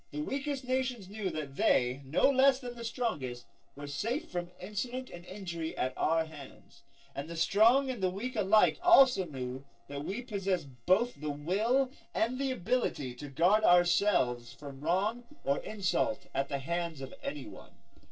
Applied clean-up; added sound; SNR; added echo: neural separator model SepFormer DNS4.